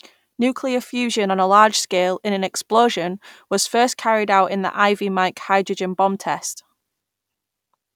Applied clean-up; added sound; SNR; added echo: none; none; none; none.